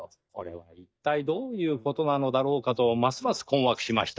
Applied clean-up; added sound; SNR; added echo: neural mask model DeepFilterNet 3.